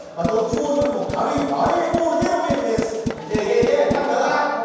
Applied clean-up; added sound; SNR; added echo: none; Tools; 8 dB; reverberation time 1.2 s.